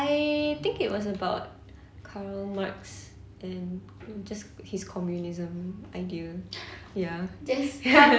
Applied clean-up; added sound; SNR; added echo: none; none; none; none.